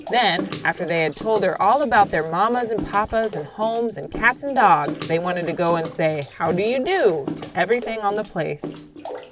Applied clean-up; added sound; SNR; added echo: none; Bathtub (filling or washing) / Water / Splash, splatter; 13 dB; none.